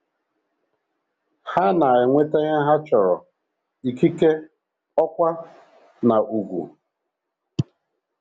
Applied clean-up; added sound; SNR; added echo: none; none; none; none.